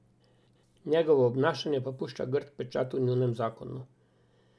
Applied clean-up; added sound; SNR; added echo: none; none; none; none.